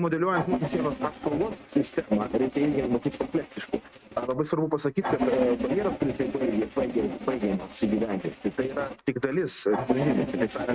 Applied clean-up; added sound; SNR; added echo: neural mask model RNNoise.